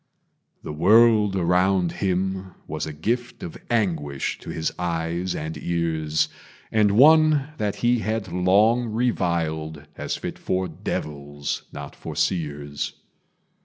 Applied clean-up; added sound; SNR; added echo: none; none; none; none.